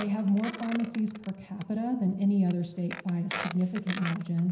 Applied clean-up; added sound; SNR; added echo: none; Squeak; 13 dB; reverberation time 0.9 s.